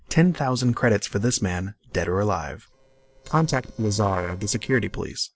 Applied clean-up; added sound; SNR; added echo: neural separator model SepFormer DNS4.